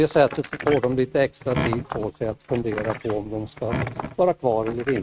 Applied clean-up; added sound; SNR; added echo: neural mask model RNNoise.